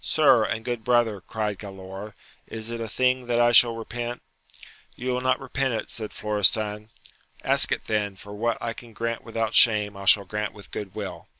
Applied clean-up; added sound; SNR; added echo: none; none; none; none.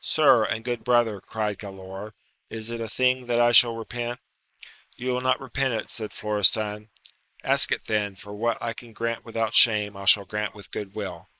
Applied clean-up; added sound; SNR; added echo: neural mask model Resemble Enhance denoiser.